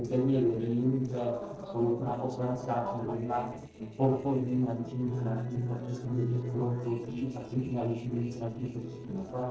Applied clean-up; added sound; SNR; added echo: neural separator model SepFormer DNS4.